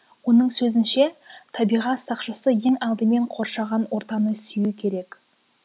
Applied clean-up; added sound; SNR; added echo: none; none; none; none.